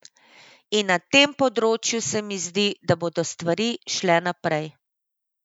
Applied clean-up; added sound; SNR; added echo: none; none; none; none.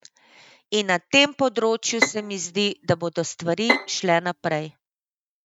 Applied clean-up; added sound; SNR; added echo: neural mask model RNNoise.